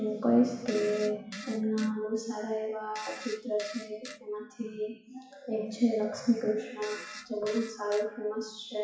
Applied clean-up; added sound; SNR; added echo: classical method WPE with log-MMSE.